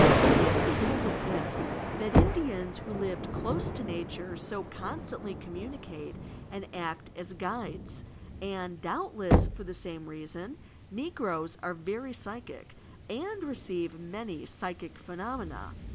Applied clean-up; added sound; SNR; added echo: none; Knock + Thunder; -5 dB; none.